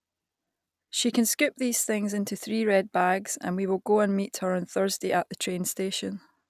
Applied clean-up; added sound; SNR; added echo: none; none; none; none.